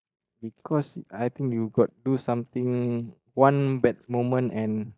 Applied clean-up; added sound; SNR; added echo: neural mask model DeepFilterNet 3.